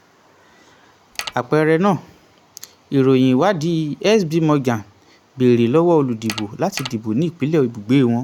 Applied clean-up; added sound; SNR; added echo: none; Mechanisms; 12 dB; none.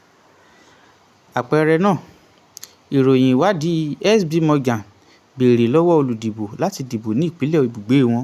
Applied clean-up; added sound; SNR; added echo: none; none; none; none.